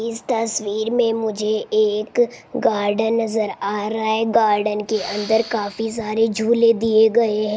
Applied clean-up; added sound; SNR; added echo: none; Respiratory sounds; 17 dB; none.